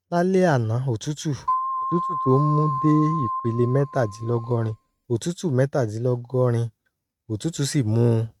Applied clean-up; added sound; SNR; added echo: neural mask model RNNoise.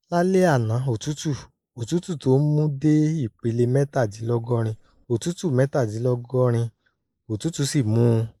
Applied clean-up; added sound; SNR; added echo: neural mask model Resemble Enhance denoiser.